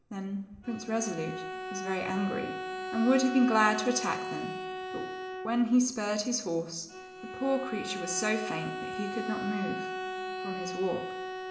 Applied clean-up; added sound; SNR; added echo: none; Bowed string instrument; 6 dB; reverberation time 1.6 s.